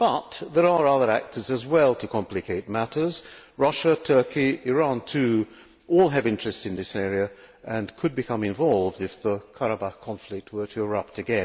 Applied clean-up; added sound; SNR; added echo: none; none; none; none.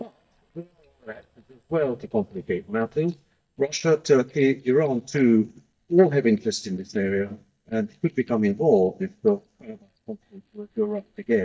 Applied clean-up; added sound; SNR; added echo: neural mask model DeepFilterNet 3.